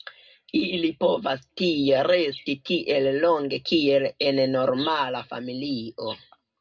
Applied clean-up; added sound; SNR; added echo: none; none; none; reverberation time 0.2 s.